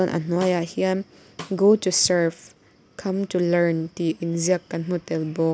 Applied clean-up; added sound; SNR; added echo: none; Snare drum; 20 dB; none.